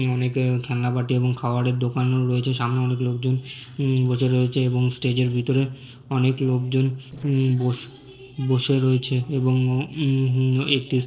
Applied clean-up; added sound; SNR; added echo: neural separator model SepFormer DNS4.